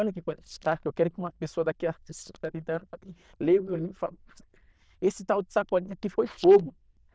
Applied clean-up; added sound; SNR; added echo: neural diffusion model UNIVERSE++.